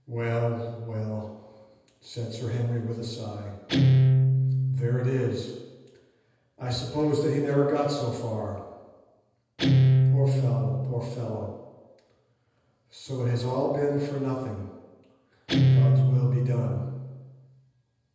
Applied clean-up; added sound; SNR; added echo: none; Guitar; -4 dB; reverberation time 1.1 s.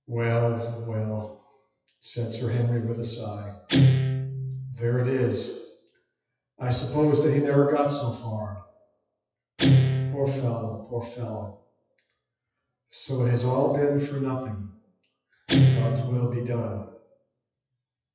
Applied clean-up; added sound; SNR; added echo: classical method WPE with log-MMSE.